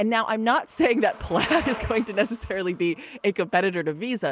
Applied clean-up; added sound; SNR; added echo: none; Bicycle; 18 dB; none.